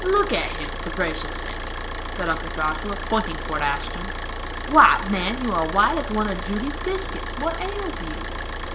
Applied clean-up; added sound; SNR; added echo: none; Idling / Car; 5 dB; reverberation time 1.6 s.